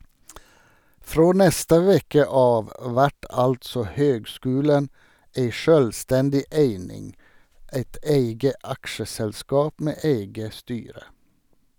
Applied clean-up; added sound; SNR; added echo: none; none; none; none.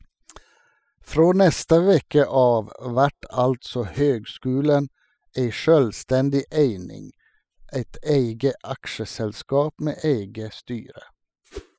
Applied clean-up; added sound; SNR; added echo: classical method spectral subtraction.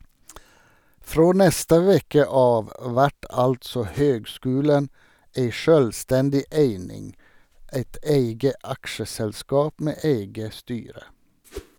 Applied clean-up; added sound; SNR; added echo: none; Whoosh, swoosh, swish; 17 dB; none.